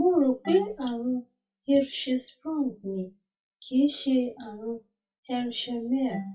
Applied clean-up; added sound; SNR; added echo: classical method WPE with log-MMSE.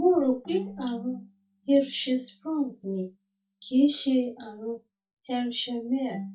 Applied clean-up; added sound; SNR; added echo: neural mask model DeepFilterNet 3.